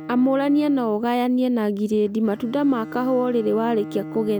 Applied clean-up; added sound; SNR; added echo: none; Bowed string instrument; 16 dB; none.